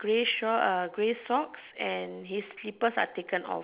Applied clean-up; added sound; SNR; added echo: none; none; none; none.